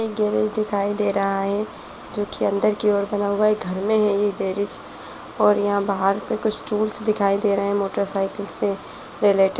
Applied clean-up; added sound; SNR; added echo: none; none; none; none.